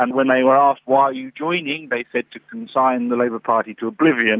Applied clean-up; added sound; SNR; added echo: none; none; none; none.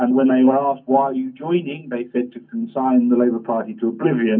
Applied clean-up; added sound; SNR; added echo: none; none; none; reverberation time 0.3 s.